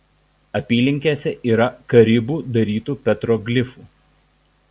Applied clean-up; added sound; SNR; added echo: none; none; none; none.